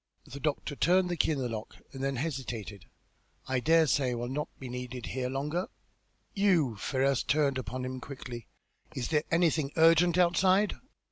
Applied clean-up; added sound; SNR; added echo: none; none; none; none.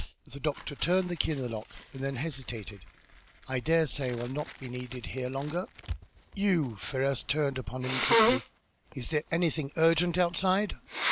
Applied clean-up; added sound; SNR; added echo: none; Sneeze; 4 dB; none.